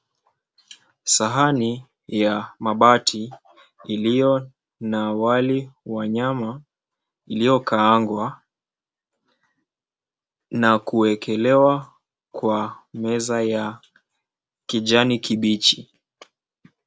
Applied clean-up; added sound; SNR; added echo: none; none; none; none.